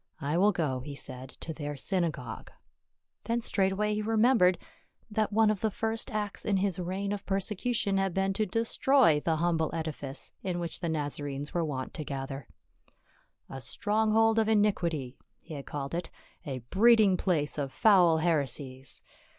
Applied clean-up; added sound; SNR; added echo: none; none; none; none.